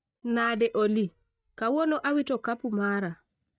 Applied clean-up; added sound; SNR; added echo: neural mask model DeepFilterNet 3.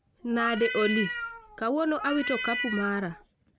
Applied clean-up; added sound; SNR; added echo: none; Meow; 6 dB; none.